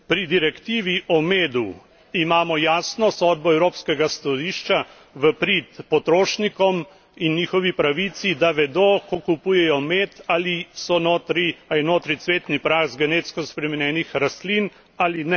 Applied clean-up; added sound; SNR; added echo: none; none; none; none.